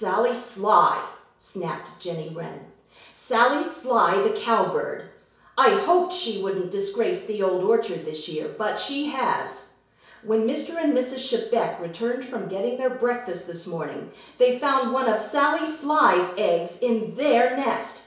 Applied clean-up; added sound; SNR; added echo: none; none; none; reverberation time 0.6 s.